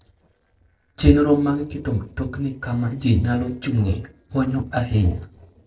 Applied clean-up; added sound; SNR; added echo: neural separator model SepFormer DNS4.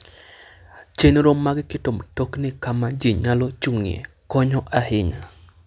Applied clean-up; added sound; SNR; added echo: none; none; none; none.